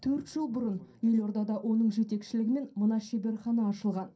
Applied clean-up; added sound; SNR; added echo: none; none; none; reverberation time 0.3 s.